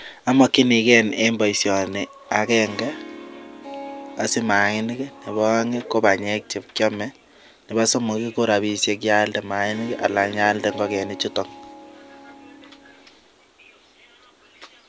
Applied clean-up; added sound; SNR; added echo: none; Harp; 17 dB; none.